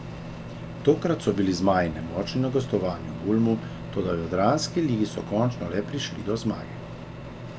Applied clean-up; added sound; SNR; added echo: none; Microwave oven; 10 dB; none.